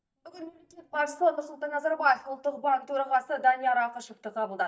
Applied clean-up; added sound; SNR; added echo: neural mask model DeepFilterNet 3.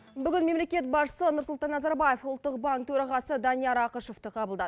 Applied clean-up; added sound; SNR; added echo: none; none; none; none.